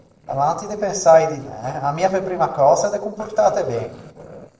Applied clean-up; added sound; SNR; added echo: neural separator model SepFormer DNS4.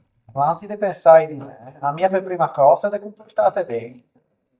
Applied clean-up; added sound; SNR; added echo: neural mask model DeepFilterNet 3.